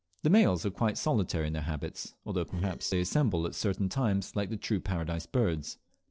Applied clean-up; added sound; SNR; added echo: neural separator model SepFormer DNS4.